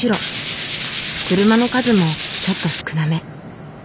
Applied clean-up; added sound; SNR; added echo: none; Tools; 7 dB; none.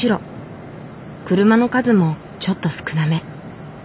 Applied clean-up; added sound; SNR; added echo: none; none; none; none.